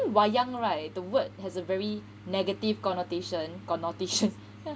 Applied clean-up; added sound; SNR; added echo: none; none; none; none.